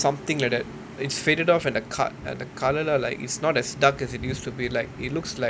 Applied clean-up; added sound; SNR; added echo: none; none; none; none.